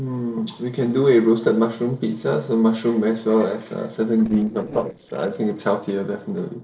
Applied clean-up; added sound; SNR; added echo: neural separator model SepFormer DNS4.